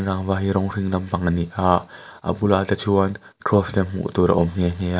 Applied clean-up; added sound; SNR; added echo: none; none; none; none.